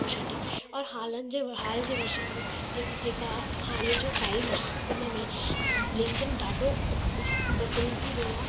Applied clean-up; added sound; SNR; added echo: none; Meow; -2 dB; none.